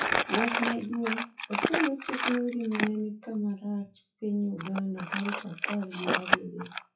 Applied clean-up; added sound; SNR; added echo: classical method WPE with log-MMSE.